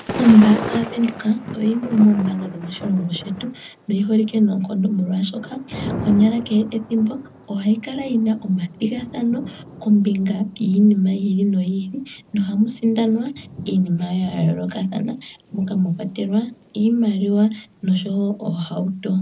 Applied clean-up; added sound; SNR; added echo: none; Thunder / Rain; 15 dB; reverberation time 0.4 s.